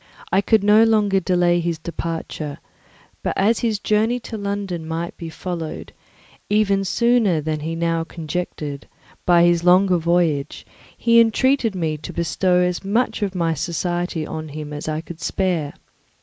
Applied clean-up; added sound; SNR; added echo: none; none; none; none.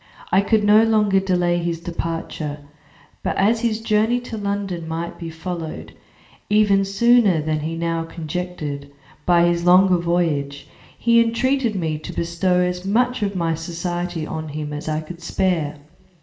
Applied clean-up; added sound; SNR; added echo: none; none; none; reverberation time 0.9 s.